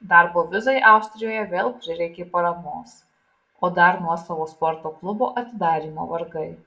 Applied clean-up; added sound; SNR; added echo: none; none; none; reverberation time 0.3 s.